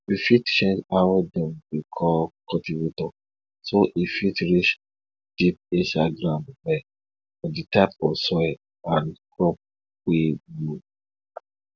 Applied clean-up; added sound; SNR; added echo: none; none; none; none.